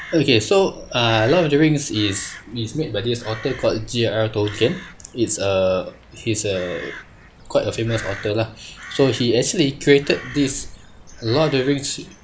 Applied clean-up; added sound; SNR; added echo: none; Crow; 17 dB; none.